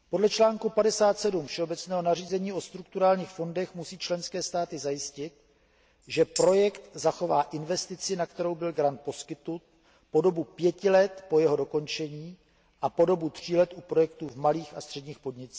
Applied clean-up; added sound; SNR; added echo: none; Tambourine; 13 dB; none.